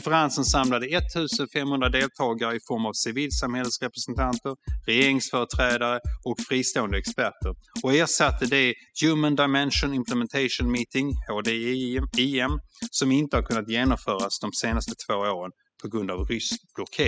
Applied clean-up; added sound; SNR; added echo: classical method spectral subtraction.